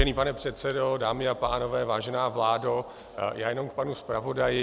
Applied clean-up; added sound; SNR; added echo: none; none; none; none.